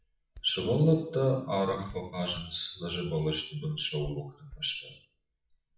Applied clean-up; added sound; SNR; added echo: classical method WPE with log-MMSE.